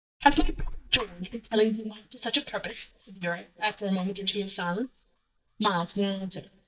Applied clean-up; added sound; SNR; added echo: neural mask model DeepFilterNet 3.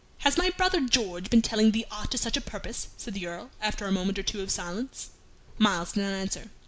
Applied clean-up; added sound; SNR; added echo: none; none; none; none.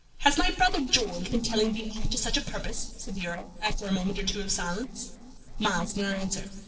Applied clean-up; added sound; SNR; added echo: neural separator model SepFormer DNS4.